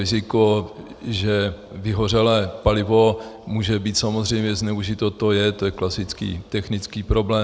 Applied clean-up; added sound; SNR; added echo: none; none; none; none.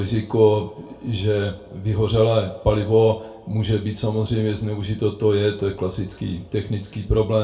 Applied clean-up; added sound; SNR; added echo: none; none; none; reverberation time 0.3 s.